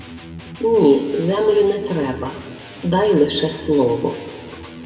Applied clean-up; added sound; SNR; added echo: none; Electric guitar; 17 dB; reverberation time 2.0 s.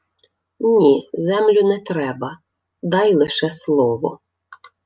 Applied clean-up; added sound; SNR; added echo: none; none; none; none.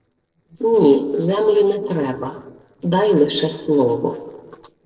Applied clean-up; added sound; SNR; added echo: neural separator model SepFormer DNS4.